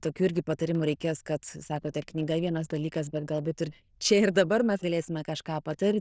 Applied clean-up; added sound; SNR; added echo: neural diffusion model UNIVERSE++.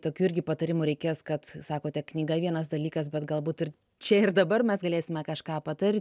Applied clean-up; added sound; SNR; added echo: none; none; none; none.